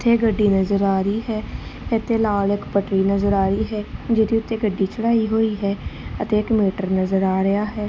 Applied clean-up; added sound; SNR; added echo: none; none; none; none.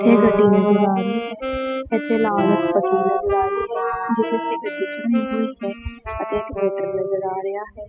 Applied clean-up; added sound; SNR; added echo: classical method spectral subtraction.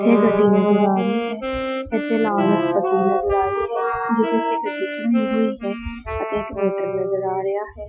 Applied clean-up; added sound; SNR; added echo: classical method Wiener filter.